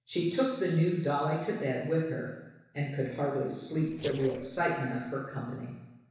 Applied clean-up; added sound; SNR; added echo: neural separator model SepFormer DNS4.